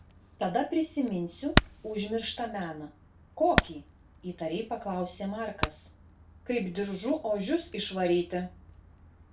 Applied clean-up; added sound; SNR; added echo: none; Hammer; 3 dB; reverberation time 0.3 s.